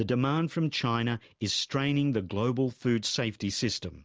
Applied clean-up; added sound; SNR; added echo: none; none; none; none.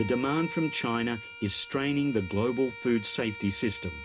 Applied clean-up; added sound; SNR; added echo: none; Bowed string instrument; 13 dB; reverberation time 0.3 s.